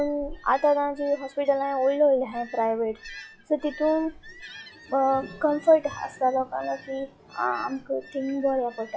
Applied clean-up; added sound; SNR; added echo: classical method log-MMSE.